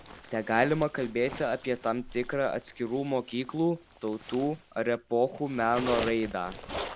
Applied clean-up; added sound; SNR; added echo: none; Zipper (clothing); 12 dB; none.